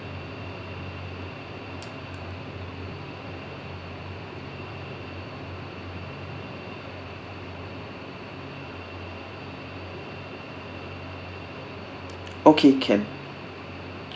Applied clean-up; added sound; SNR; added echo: none; Drum; 11 dB; none.